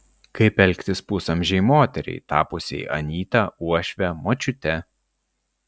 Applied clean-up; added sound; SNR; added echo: none; none; none; none.